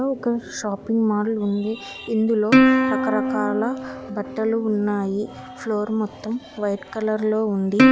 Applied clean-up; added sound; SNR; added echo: none; Plucked string instrument; 0 dB; none.